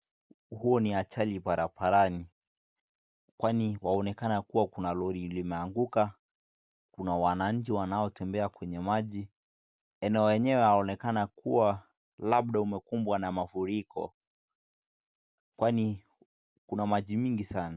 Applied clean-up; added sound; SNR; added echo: none; none; none; none.